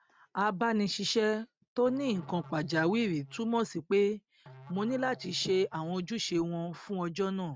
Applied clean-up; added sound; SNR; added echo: neural mask model RNNoise.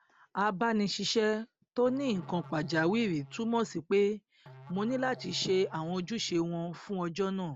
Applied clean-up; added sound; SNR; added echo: none; Musical instrument; 20 dB; none.